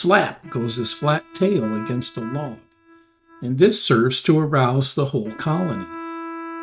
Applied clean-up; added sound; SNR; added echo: neural mask model RNNoise.